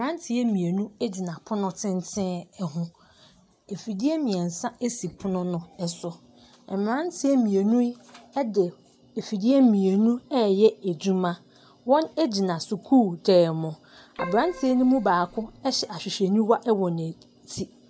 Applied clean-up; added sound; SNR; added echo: none; Keyboard (musical); 14 dB; none.